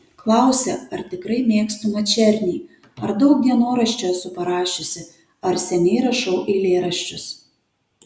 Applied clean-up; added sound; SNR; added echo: none; none; none; none.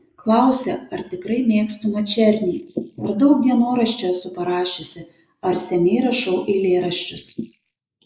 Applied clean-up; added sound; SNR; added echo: neural mask model Resemble Enhance denoiser.